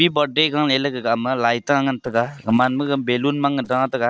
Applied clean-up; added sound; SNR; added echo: neural separator model SepFormer DNS4.